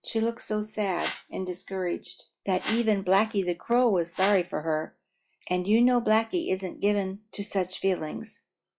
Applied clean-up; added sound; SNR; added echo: classical method log-MMSE.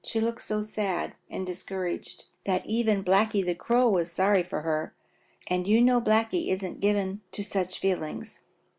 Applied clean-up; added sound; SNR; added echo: none; none; none; none.